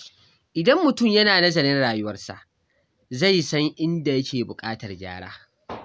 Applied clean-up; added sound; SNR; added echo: none; none; none; none.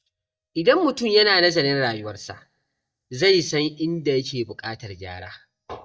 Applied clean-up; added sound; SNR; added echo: neural mask model DeepFilterNet 3.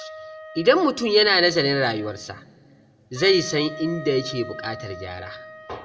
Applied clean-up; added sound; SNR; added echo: none; Wind instrument, woodwind instrument; 16 dB; reverberation time 0.9 s.